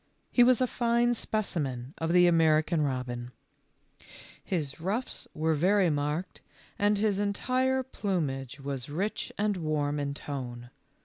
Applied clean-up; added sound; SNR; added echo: none; none; none; none.